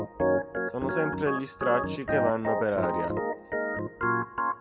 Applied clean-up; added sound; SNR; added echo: none; Organ; -2 dB; none.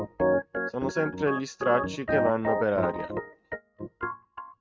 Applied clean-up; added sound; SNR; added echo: neural mask model RNNoise.